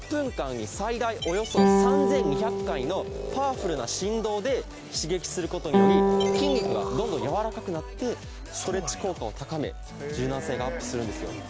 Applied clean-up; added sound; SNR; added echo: none; Guitar; -2 dB; none.